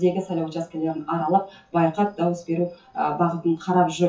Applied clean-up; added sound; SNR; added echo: classical method WPE with log-MMSE.